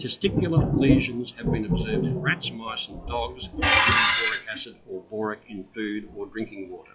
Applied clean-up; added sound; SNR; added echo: classical method log-MMSE.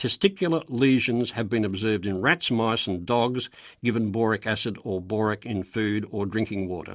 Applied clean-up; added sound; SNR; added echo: none; none; none; none.